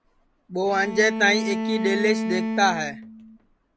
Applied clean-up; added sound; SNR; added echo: none; Bowed string instrument; 5 dB; none.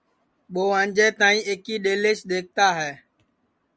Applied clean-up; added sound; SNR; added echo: none; none; none; none.